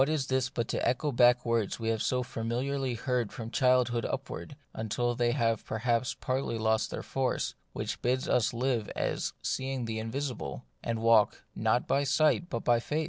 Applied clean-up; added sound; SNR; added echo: none; none; none; none.